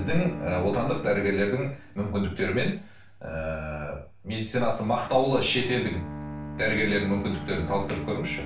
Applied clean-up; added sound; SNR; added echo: none; Bowed string instrument; 11 dB; reverberation time 0.3 s.